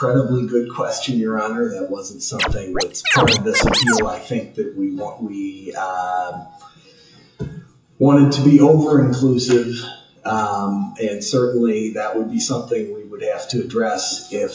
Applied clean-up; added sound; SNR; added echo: classical method WPE with log-MMSE.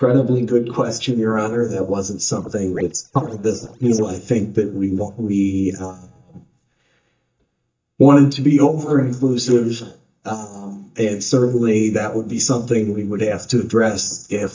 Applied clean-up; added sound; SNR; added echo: neural mask model DeepFilterNet 3.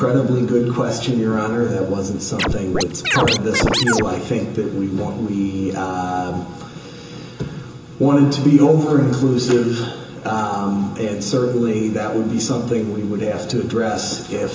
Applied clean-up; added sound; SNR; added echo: none; Scratching (performance technique); 1 dB; reverberation time 0.2 s.